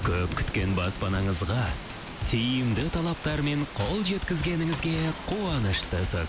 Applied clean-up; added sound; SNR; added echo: none; Rain; 11 dB; none.